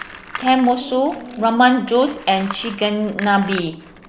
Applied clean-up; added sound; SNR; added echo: none; Tools + Dog; 15 dB; none.